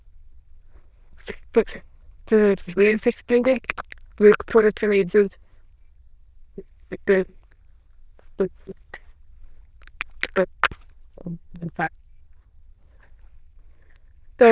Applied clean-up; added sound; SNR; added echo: neural diffusion model UNIVERSE++.